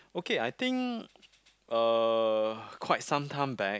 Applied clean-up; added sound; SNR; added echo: none; none; none; none.